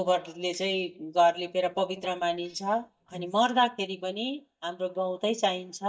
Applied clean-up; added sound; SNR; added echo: neural mask model DeepFilterNet 3.